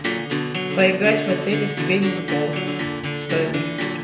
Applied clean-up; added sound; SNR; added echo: none; Acoustic guitar; 0 dB; reverberation time 0.8 s.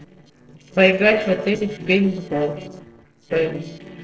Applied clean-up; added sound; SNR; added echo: neural separator model SepFormer DNS4.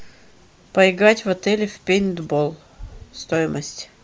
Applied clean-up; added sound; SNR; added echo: none; none; none; none.